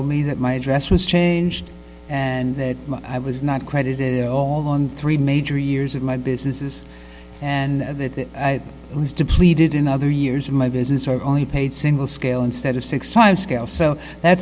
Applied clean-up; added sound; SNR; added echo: none; none; none; none.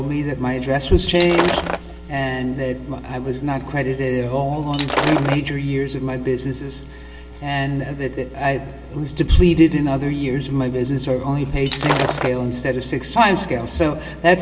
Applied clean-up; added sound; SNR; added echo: none; Shatter; 4 dB; reverberation time 2.2 s.